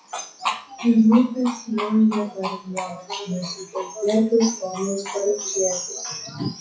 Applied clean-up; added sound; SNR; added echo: classical method WPE with log-MMSE.